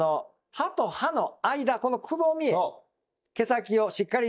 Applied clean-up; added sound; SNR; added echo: neural mask model DeepFilterNet 3.